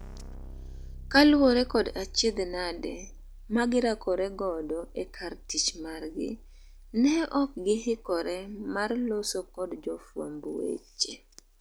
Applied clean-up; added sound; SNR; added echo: none; Keyboard (musical); 17 dB; none.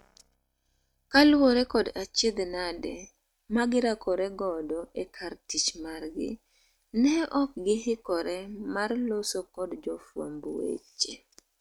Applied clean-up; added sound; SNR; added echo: neural mask model RNNoise.